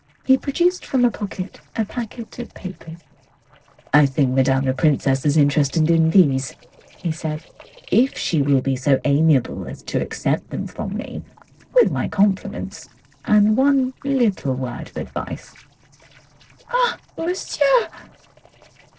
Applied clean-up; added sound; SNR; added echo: neural separator model SepFormer DNS4.